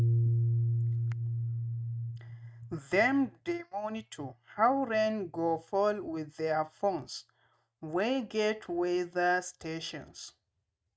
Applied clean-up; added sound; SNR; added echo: neural mask model RNNoise.